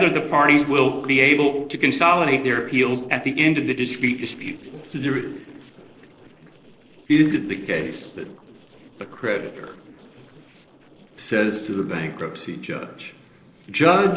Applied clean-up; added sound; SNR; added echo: neural separator model SepFormer DNS4.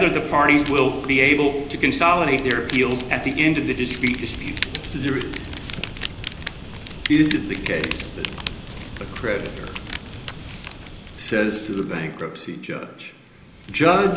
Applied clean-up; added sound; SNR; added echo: none; Fire; 10 dB; reverberation time 1.0 s.